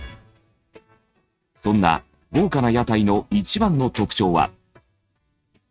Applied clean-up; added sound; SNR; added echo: neural mask model RNNoise.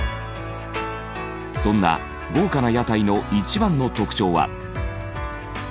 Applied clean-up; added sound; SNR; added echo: none; none; none; none.